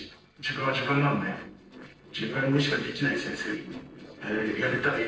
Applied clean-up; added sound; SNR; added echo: neural separator model SepFormer DNS4.